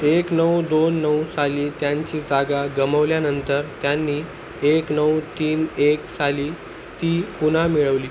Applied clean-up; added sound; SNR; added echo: none; none; none; none.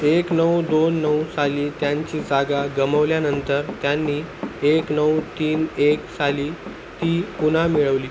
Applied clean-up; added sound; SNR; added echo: none; Run; 16 dB; none.